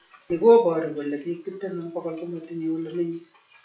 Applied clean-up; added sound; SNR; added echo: classical method WPE with log-MMSE.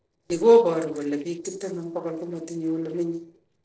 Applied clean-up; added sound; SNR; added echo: neural separator model SepFormer DNS4.